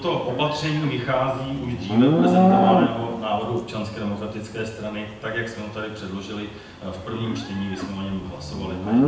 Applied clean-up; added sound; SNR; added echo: none; Livestock, farm animals, working animals; -3 dB; reverberation time 0.9 s.